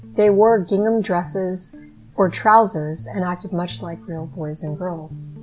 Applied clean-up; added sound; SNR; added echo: none; Guitar; 19 dB; none.